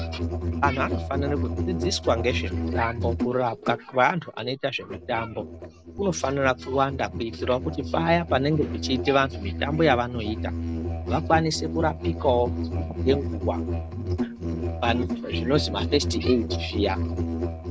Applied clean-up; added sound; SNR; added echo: none; Musical instrument; 3 dB; none.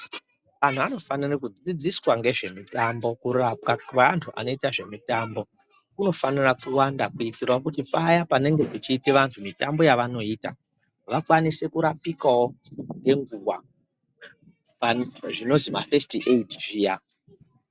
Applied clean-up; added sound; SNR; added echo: none; none; none; none.